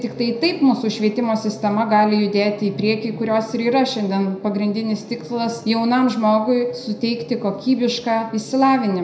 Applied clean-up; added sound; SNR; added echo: none; none; none; reverberation time 0.5 s.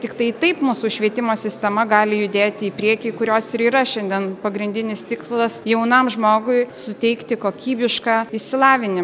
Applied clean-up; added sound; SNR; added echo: none; none; none; none.